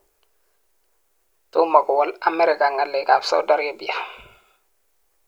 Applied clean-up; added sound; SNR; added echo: none; none; none; none.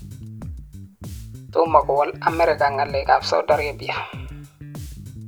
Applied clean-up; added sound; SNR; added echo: none; Bass guitar; 13 dB; none.